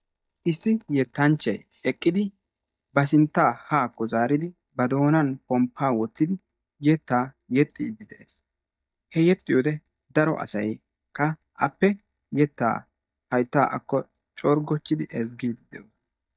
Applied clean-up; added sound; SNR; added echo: neural mask model DeepFilterNet 3.